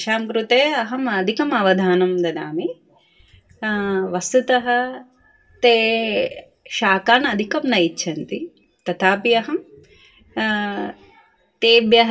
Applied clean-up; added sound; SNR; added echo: none; none; none; reverberation time 0.2 s.